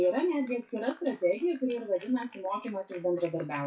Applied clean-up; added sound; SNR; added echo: classical method WPE with log-MMSE.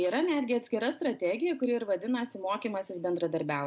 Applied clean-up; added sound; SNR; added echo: none; none; none; none.